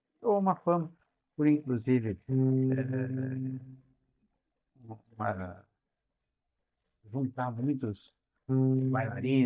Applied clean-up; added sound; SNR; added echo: neural mask model DeepFilterNet 3.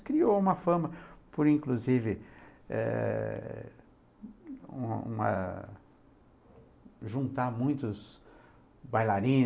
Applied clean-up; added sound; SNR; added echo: none; none; none; none.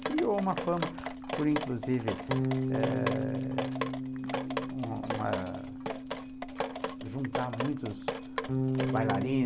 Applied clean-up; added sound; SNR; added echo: none; Bass guitar + Drip; -1 dB; none.